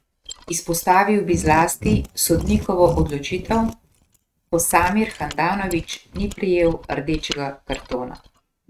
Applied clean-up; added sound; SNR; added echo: neural mask model RNNoise.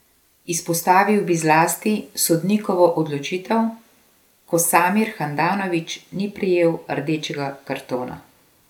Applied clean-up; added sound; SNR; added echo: none; none; none; none.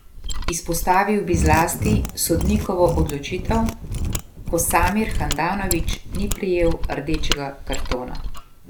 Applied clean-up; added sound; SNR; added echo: none; Mechanisms; 1 dB; none.